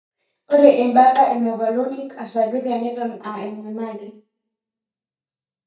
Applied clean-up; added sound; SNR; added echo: neural mask model DeepFilterNet 3.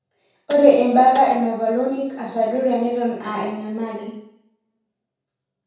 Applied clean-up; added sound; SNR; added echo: none; Snare drum; 20 dB; reverberation time 0.7 s.